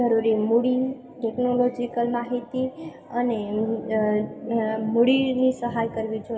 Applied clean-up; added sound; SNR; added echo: none; none; none; reverberation time 1.4 s.